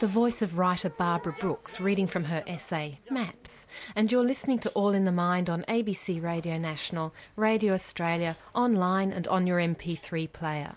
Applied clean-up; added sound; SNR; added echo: none; Tambourine; 12 dB; none.